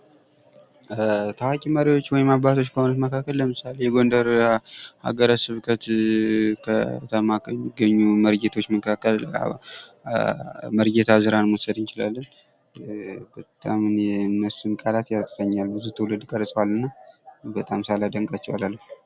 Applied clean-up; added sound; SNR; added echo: none; none; none; none.